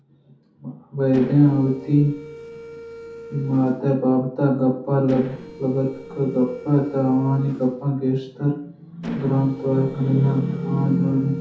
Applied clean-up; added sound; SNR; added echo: none; Mechanisms; 16 dB; reverberation time 0.5 s.